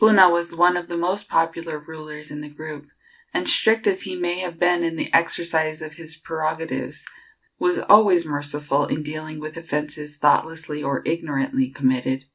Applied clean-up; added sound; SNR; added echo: none; none; none; none.